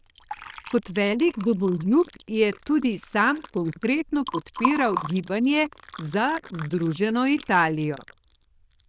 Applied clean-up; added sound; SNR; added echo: neural diffusion model UNIVERSE++.